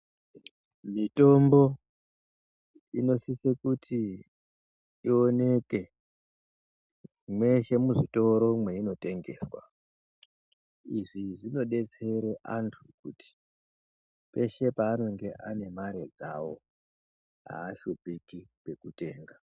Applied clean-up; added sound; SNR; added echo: none; none; none; none.